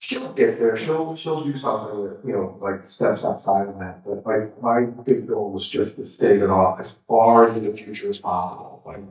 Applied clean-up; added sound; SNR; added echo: neural mask model DeepFilterNet 3.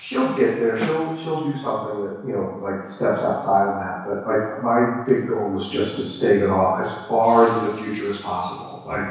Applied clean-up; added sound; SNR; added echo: none; Snare drum; 12 dB; reverberation time 1.1 s.